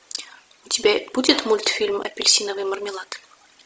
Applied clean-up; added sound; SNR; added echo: none; none; none; none.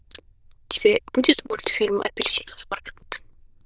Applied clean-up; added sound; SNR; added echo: neural diffusion model UNIVERSE++.